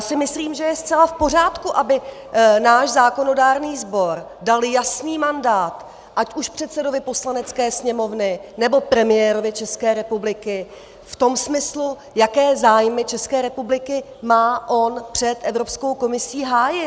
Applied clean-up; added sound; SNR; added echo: none; none; none; none.